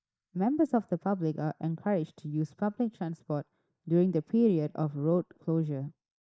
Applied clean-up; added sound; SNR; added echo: neural mask model Resemble Enhance denoiser.